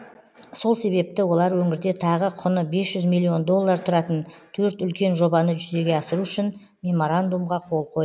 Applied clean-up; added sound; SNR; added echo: none; none; none; none.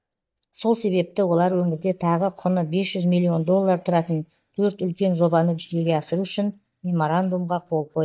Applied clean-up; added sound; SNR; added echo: neural mask model DeepFilterNet 3.